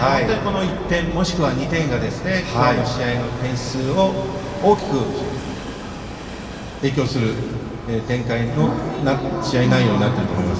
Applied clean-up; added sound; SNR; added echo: none; Train; 17 dB; reverberation time 2.4 s.